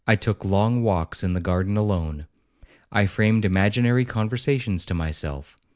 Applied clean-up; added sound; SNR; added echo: none; none; none; none.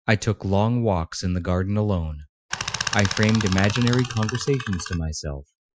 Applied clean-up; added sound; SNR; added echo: classical method Wiener filter.